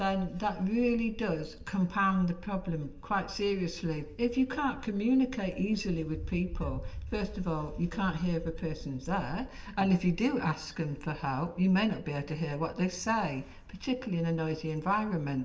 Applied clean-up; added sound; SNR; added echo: none; Wind; 14 dB; reverberation time 0.8 s.